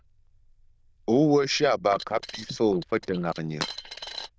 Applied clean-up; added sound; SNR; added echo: neural diffusion model UNIVERSE++.